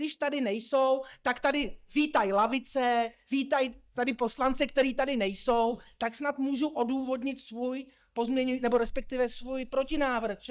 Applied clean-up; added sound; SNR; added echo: neural mask model DeepFilterNet 3.